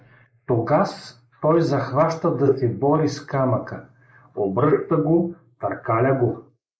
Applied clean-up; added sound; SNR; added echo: neural mask model Resemble Enhance denoiser.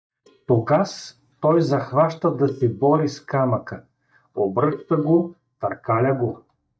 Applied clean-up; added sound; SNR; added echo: neural mask model DeepFilterNet 3.